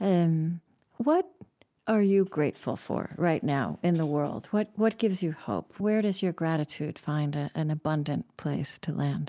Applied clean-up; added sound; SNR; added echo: none; none; none; none.